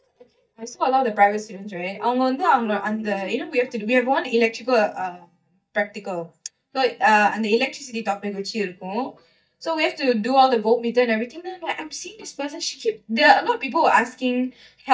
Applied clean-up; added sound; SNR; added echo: neural mask model DeepFilterNet 3.